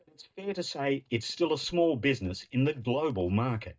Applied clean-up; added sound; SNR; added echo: neural mask model DeepFilterNet 3.